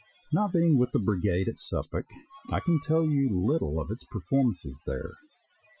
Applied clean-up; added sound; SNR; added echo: classical method Wiener filter.